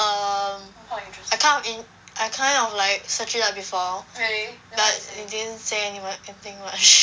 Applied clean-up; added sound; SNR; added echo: none; none; none; none.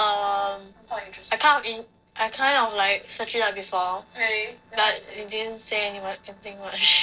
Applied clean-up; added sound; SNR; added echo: neural separator model SepFormer DNS4.